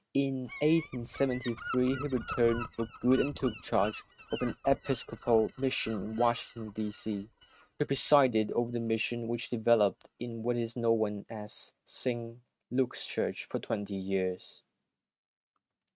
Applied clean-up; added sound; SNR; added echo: neural mask model RNNoise.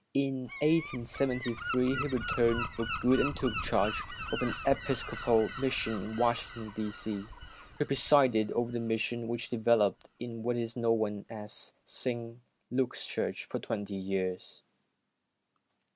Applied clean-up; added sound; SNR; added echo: none; Gull, seagull; 11 dB; none.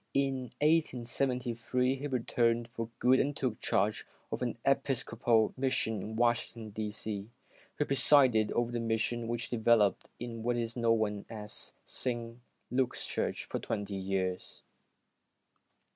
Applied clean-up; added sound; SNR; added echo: none; none; none; none.